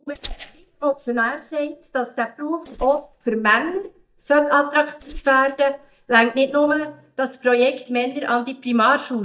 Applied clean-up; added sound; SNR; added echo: neural mask model DeepFilterNet 3.